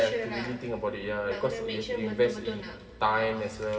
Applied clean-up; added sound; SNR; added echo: none; none; none; reverberation time 2.6 s.